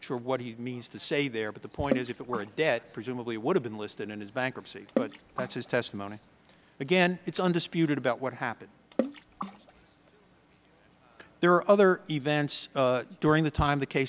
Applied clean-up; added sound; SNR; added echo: none; Water / Splash, splatter; 10 dB; none.